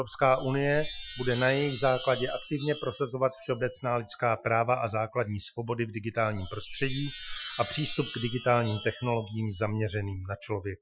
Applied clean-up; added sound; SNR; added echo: classical method Wiener filter.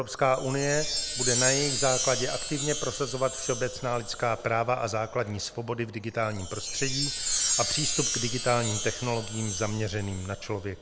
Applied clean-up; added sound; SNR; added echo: none; Chime; 3 dB; none.